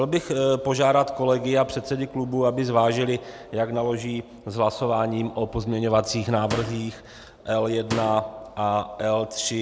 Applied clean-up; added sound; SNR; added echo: none; Slam; 13 dB; none.